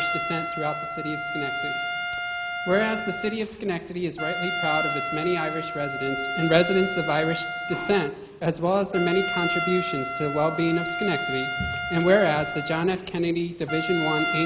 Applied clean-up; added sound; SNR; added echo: none; Trumpet; 4 dB; none.